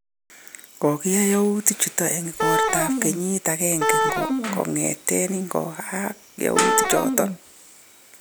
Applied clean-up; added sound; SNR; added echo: none; Wind instrument, woodwind instrument; 0 dB; none.